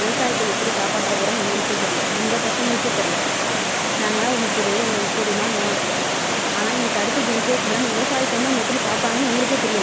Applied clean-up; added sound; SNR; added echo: none; Water; -4 dB; none.